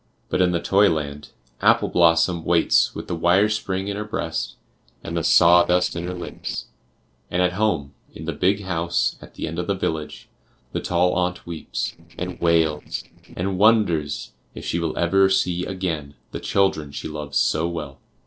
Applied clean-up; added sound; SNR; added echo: neural separator model SepFormer DNS4.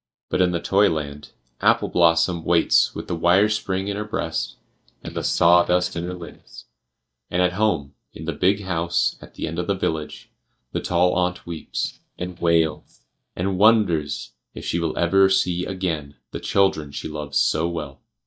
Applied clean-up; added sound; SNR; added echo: neural mask model DeepFilterNet 3.